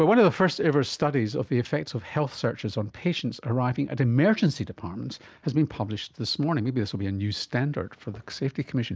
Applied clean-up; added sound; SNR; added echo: none; none; none; none.